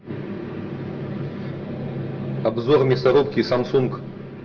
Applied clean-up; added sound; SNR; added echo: none; none; none; reverberation time 1.1 s.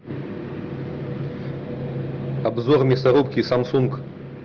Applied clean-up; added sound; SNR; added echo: none; none; none; none.